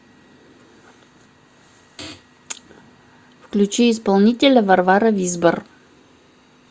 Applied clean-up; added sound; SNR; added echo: none; none; none; none.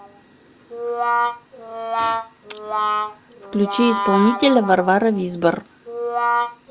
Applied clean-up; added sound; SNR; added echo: none; Brass instrument; 3 dB; none.